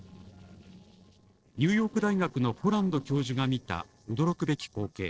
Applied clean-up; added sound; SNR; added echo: neural separator model SepFormer DNS4.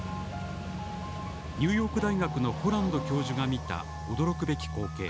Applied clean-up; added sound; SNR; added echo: none; Race car, auto racing / Accelerating, revving, vroom; 14 dB; none.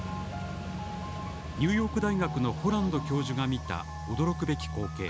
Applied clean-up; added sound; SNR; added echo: none; none; none; none.